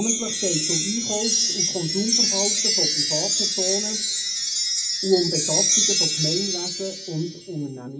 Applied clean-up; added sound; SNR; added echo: none; Wind chime; -5 dB; reverberation time 0.4 s.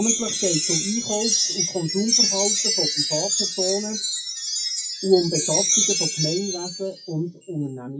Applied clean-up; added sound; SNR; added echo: classical method WPE with log-MMSE.